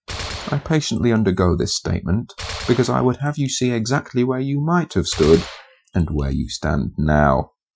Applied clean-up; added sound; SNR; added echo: classical method Wiener filter.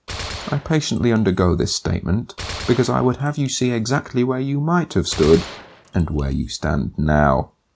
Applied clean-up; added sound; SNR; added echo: none; Gunshot, gunfire; 16 dB; none.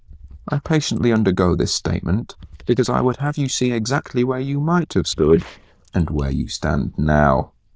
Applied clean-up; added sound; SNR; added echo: neural diffusion model UNIVERSE++.